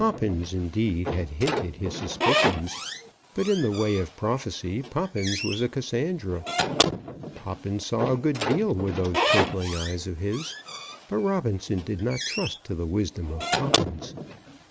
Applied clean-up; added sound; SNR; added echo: none; Squeak / Slam; 3 dB; none.